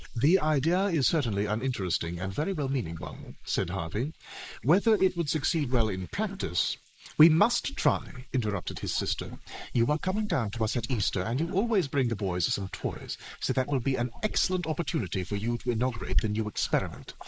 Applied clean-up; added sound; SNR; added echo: neural mask model Resemble Enhance denoiser.